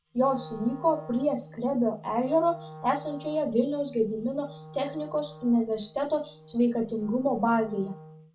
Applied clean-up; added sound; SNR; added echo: none; Wind instrument, woodwind instrument; 18 dB; reverberation time 0.3 s.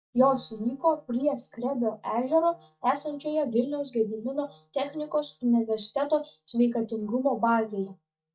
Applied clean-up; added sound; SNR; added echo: neural mask model DeepFilterNet 3.